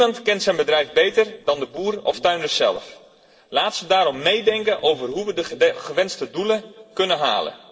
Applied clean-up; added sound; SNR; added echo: neural separator model SepFormer DNS4.